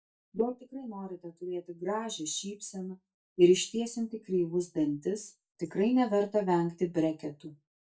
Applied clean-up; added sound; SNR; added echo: neural mask model DeepFilterNet 3.